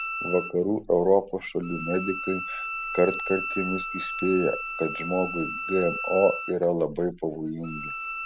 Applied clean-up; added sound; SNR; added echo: none; Bowed string instrument; 7 dB; none.